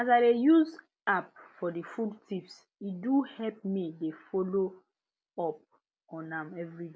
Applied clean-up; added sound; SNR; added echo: none; none; none; none.